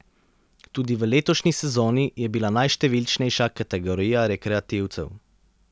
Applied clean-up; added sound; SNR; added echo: none; none; none; none.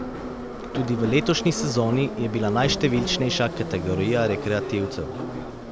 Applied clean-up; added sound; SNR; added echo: none; Subway, metro, underground; 6 dB; none.